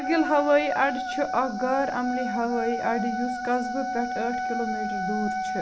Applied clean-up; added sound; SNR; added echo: none; Wind instrument, woodwind instrument; 4 dB; none.